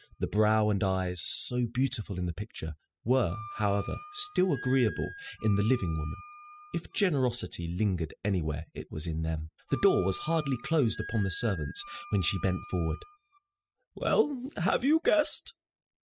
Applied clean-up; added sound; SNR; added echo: classical method spectral subtraction.